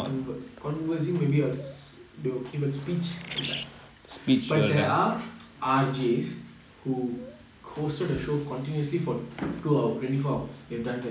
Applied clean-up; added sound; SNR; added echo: none; Bird; 10 dB; none.